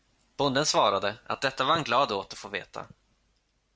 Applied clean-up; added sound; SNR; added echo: none; none; none; none.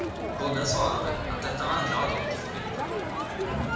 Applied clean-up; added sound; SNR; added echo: none; Crowd; -2 dB; reverberation time 0.9 s.